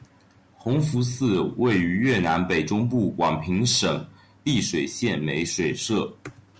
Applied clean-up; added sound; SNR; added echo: none; none; none; none.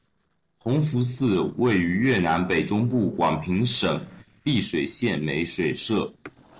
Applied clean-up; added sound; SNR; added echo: neural separator model SepFormer DNS4.